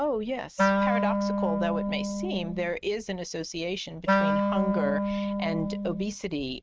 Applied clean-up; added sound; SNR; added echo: neural mask model RNNoise.